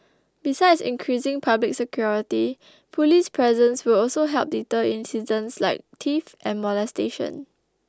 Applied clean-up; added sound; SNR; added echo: none; none; none; none.